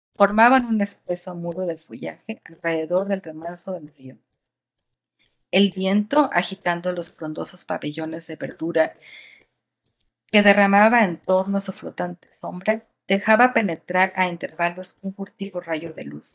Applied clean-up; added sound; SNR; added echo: neural mask model DeepFilterNet 3.